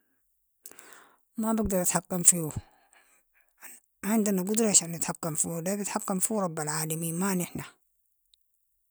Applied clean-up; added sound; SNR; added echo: none; none; none; none.